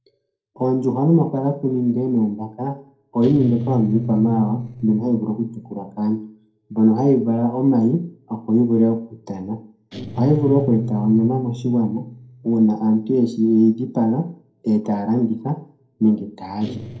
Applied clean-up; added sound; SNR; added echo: neural separator model SepFormer DNS4.